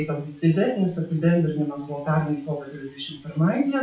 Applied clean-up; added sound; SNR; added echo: classical method WPE with log-MMSE.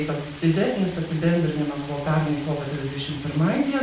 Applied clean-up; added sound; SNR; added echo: none; Stream; 18 dB; reverberation time 0.5 s.